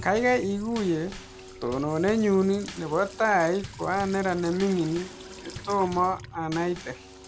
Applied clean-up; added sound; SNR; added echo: none; Bass drum / Snare drum / Drum kit + Sink (filling or washing) / Water tap, faucet; 15 dB; none.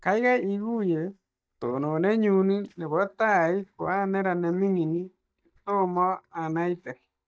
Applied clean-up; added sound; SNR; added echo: neural mask model DeepFilterNet 3.